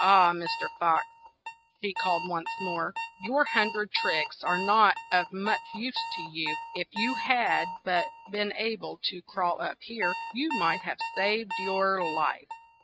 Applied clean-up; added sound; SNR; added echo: neural mask model RNNoise.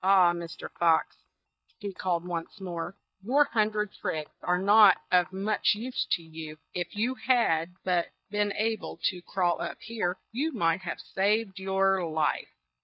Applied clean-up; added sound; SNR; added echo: neural mask model DeepFilterNet 3.